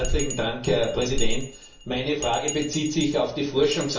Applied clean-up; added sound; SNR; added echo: none; Bell; 14 dB; reverberation time 0.4 s.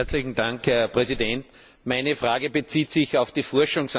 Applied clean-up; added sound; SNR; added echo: none; none; none; none.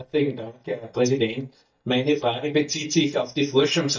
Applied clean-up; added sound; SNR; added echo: neural mask model DeepFilterNet 3.